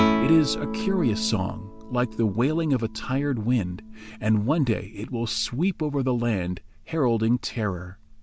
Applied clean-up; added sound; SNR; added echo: none; Guitar; 8 dB; none.